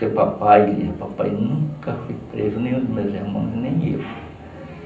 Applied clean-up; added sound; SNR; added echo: none; none; none; reverberation time 0.6 s.